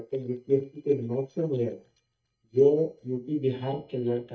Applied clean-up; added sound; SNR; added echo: neural mask model DeepFilterNet 3.